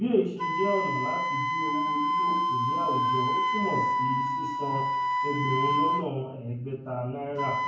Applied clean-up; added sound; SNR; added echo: none; Wind instrument, woodwind instrument; -3 dB; reverberation time 0.9 s.